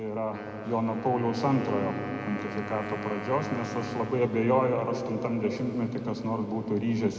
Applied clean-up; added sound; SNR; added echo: none; Wind instrument, woodwind instrument; 11 dB; none.